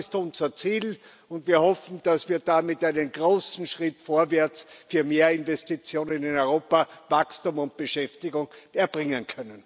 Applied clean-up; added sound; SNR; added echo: none; none; none; none.